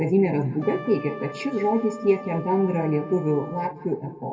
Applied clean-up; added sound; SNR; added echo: none; Trumpet; 16 dB; reverberation time 1.4 s.